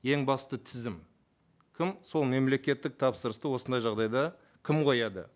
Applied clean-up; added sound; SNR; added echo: none; none; none; none.